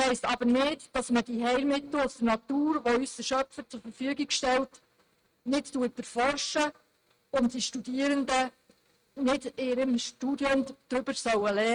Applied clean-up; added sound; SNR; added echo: neural mask model RNNoise.